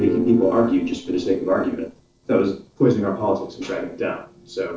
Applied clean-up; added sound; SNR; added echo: neural separator model SepFormer DNS4.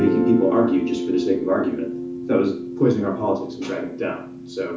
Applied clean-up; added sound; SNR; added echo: none; Guitar; 5 dB; reverberation time 0.9 s.